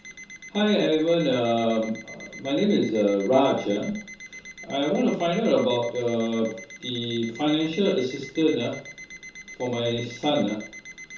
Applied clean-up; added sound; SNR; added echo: none; Alarm; 17 dB; reverberation time 0.6 s.